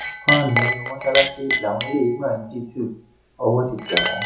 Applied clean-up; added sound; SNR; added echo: none; Chink, clink; 2 dB; reverberation time 0.6 s.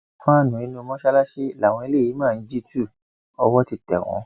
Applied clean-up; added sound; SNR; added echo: none; none; none; none.